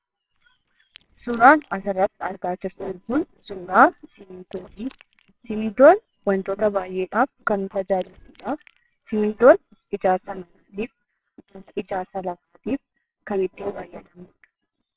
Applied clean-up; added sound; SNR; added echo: neural separator model SepFormer WHAMR!.